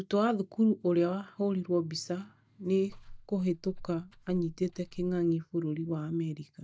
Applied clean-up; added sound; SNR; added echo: neural mask model DeepFilterNet 3.